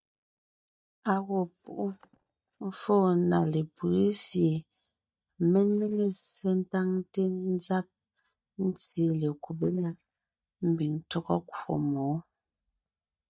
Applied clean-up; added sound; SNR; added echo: neural mask model DeepFilterNet 3.